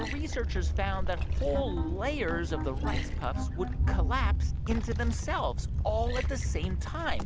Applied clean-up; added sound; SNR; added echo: none; Liquid; 10 dB; none.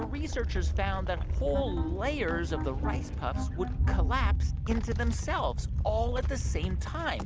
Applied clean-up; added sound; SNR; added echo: none; none; none; none.